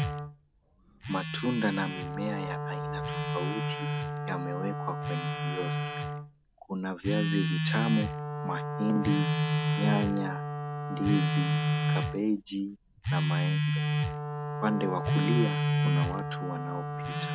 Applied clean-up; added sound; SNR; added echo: none; Telephone + Wind instrument, woodwind instrument; -3 dB; none.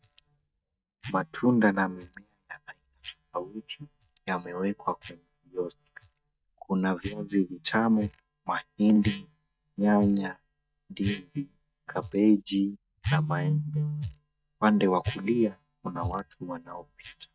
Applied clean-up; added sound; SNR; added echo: neural mask model DeepFilterNet 3.